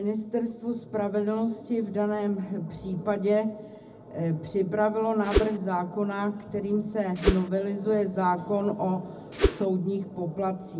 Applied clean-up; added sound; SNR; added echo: none; Whoosh, swoosh, swish; -3 dB; reverberation time 0.4 s.